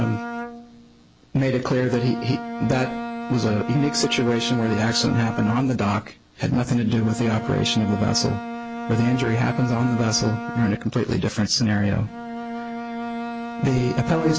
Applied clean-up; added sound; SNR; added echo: none; Bowed string instrument; 9 dB; none.